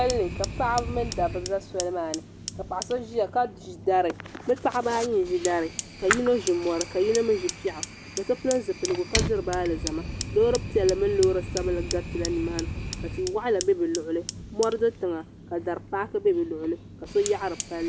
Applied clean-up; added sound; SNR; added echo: none; Fire; 8 dB; none.